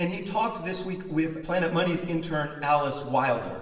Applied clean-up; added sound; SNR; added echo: none; none; none; reverberation time 1.2 s.